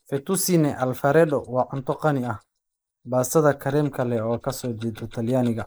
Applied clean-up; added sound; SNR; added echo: neural mask model Resemble Enhance denoiser.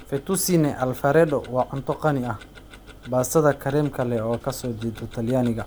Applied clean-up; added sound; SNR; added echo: none; Tick-tock; 20 dB; none.